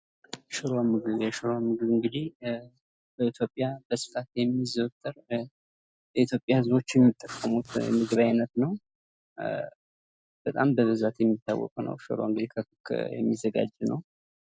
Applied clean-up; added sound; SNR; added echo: none; Writing; 15 dB; none.